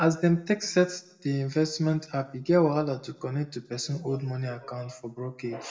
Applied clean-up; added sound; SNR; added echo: none; none; none; reverberation time 0.6 s.